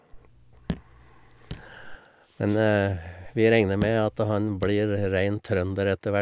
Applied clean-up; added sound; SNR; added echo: none; Tambourine + Raindrop / Drip; 13 dB; none.